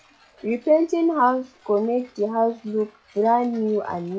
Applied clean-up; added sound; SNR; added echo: classical method log-MMSE.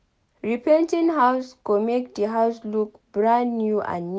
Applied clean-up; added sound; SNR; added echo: none; none; none; none.